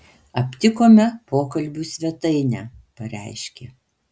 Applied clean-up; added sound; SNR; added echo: none; none; none; none.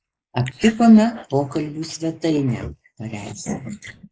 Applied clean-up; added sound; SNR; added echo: neural mask model Resemble Enhance denoiser.